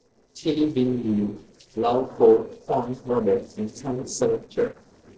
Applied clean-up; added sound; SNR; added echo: neural separator model SepFormer DNS4.